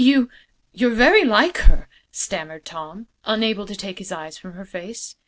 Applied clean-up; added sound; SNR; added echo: none; none; none; none.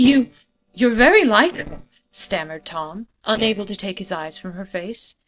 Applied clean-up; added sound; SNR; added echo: neural separator model SepFormer DNS4.